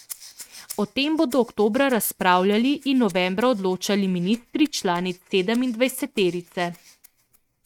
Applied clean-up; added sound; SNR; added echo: neural mask model RNNoise.